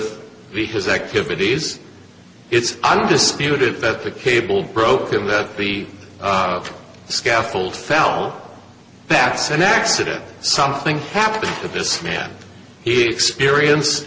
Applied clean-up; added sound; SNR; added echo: none; none; none; none.